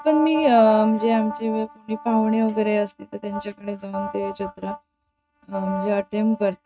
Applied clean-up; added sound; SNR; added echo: neural mask model RNNoise.